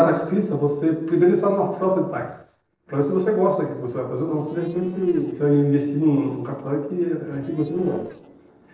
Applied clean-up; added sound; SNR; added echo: neural separator model SepFormer DNS4.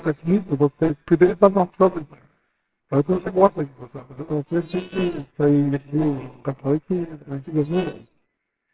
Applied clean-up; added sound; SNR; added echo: neural separator model SepFormer WHAMR!.